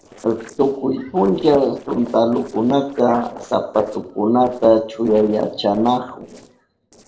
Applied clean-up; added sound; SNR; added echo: neural separator model SepFormer DNS4.